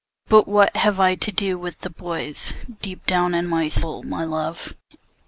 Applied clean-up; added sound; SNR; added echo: none; none; none; none.